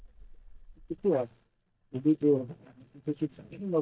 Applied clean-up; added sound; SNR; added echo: neural mask model DeepFilterNet 3.